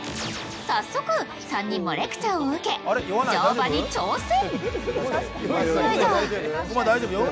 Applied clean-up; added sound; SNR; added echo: none; none; none; none.